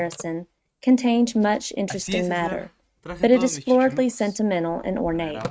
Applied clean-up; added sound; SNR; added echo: neural mask model RNNoise.